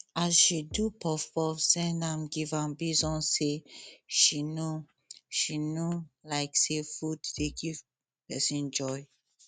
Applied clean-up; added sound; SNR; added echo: none; Bass drum; 14 dB; none.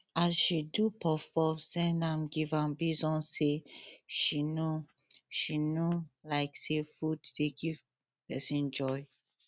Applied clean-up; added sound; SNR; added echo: none; none; none; none.